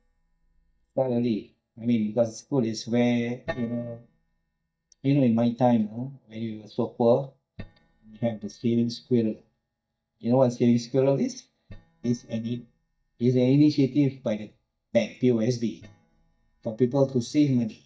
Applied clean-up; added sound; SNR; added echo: neural mask model DeepFilterNet 3.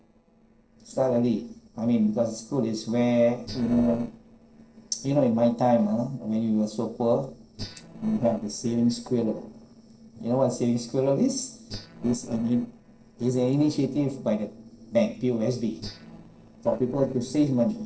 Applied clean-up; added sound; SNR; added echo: neural separator model SepFormer DNS4.